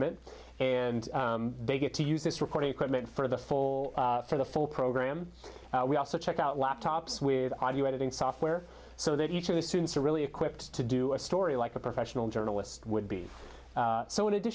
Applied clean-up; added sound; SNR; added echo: none; none; none; none.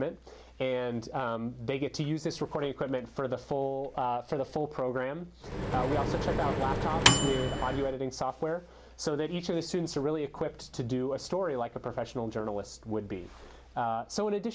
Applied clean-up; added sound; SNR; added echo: none; Microwave oven; -4 dB; none.